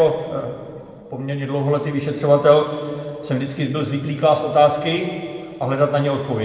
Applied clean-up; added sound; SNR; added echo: none; none; none; reverberation time 2.1 s.